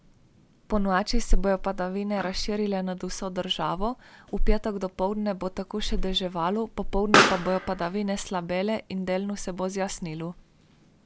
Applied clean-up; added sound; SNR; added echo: none; Explosion; 7 dB; none.